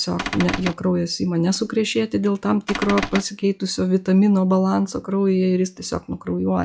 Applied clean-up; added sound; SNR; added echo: classical method log-MMSE.